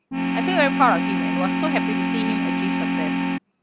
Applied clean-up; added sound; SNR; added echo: none; Organ; -4 dB; none.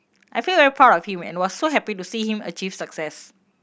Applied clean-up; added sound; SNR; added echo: none; none; none; none.